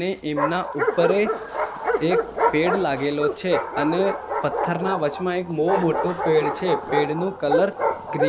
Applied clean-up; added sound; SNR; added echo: none; Bark; 1 dB; none.